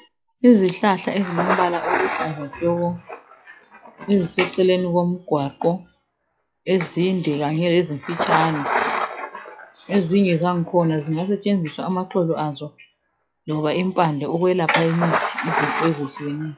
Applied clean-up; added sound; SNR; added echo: classical method log-MMSE.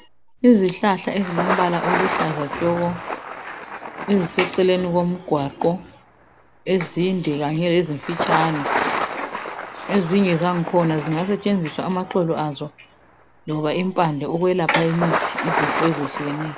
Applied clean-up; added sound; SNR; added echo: none; Thunder; 7 dB; none.